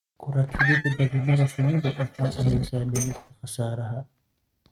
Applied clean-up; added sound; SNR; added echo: neural mask model RNNoise.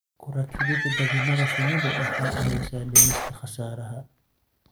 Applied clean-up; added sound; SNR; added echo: none; Livestock, farm animals, working animals + Tambourine; -3 dB; none.